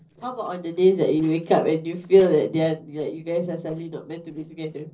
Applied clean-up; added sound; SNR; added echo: neural separator model SepFormer DNS4.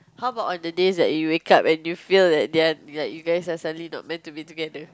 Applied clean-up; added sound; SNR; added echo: none; none; none; none.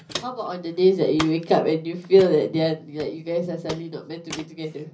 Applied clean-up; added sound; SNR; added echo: none; Walk, footsteps; 16 dB; reverberation time 0.5 s.